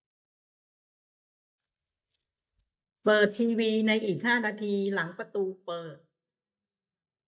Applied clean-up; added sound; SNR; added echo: neural mask model DeepFilterNet 3.